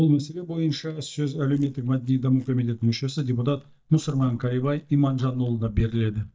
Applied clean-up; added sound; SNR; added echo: neural mask model DeepFilterNet 3.